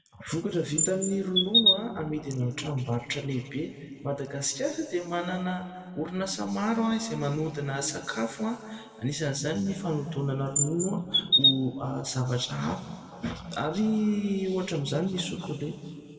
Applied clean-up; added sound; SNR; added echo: none; Chirp, tweet; -4 dB; reverberation time 1.9 s.